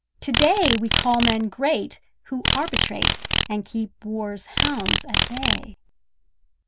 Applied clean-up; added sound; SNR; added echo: none; Insect; 0 dB; none.